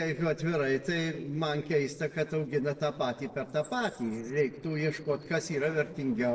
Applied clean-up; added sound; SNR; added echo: neural separator model SepFormer DNS4.